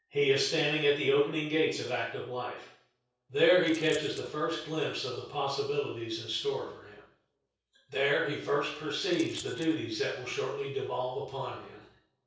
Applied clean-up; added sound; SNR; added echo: neural separator model SepFormer DNS4.